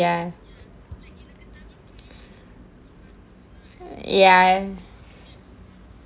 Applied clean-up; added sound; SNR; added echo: none; none; none; none.